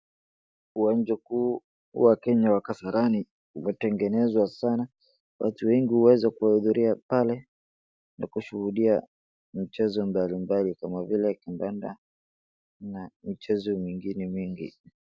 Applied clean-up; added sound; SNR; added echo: none; none; none; none.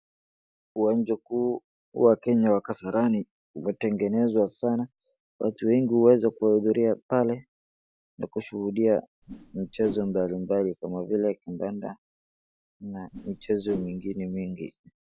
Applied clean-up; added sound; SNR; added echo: none; Whoosh, swoosh, swish; 15 dB; none.